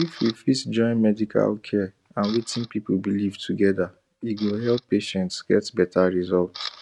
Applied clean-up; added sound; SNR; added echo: neural mask model RNNoise.